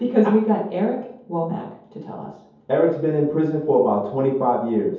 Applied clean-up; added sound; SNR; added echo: none; none; none; reverberation time 0.7 s.